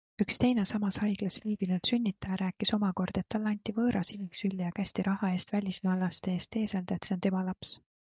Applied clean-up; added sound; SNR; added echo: neural mask model DeepFilterNet 3.